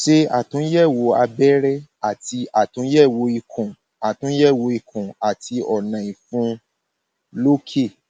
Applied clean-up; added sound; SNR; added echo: none; none; none; none.